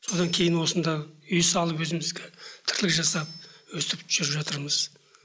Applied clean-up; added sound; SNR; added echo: none; Cutlery, silverware; 14 dB; none.